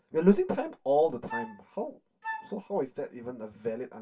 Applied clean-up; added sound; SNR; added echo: none; Wind instrument, woodwind instrument; 11 dB; reverberation time 0.1 s.